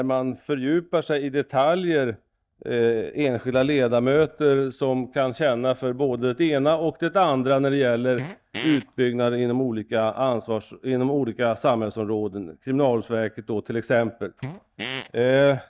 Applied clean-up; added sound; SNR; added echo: neural mask model DeepFilterNet 3.